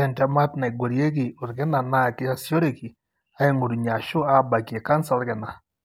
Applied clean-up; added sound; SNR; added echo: none; none; none; none.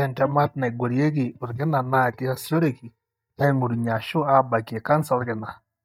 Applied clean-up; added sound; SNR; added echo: neural mask model DeepFilterNet 3.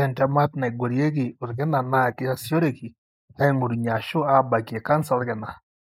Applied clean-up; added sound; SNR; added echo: neural mask model Resemble Enhance denoiser.